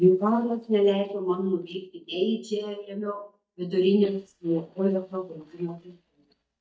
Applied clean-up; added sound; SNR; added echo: neural mask model DeepFilterNet 3.